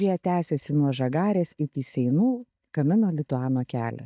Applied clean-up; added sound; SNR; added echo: neural mask model DeepFilterNet 3.